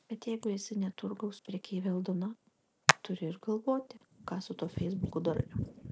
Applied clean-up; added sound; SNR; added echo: none; Hands; 2 dB; none.